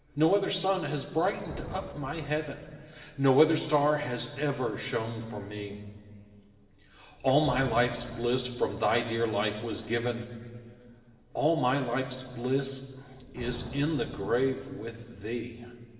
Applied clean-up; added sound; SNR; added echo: none; Thunder; 19 dB; reverberation time 2.7 s.